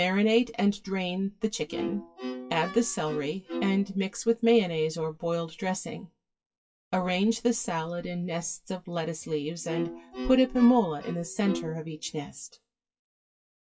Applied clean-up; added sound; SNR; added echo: classical method WPE with log-MMSE.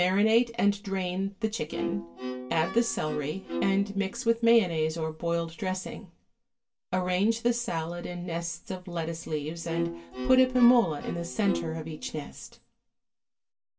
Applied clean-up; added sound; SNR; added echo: none; Bowed string instrument; 8 dB; reverberation time 0.1 s.